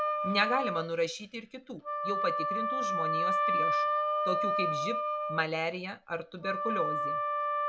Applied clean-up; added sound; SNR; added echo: none; Wind instrument, woodwind instrument; -4 dB; none.